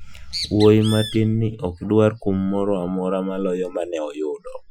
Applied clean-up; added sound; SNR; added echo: classical method Wiener filter.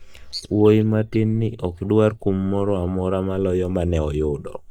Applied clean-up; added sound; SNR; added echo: neural mask model DeepFilterNet 3.